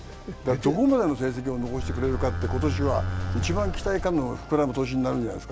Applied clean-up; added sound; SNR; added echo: none; Livestock, farm animals, working animals; 3 dB; none.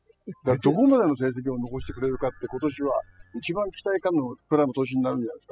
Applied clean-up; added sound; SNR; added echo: classical method spectral subtraction.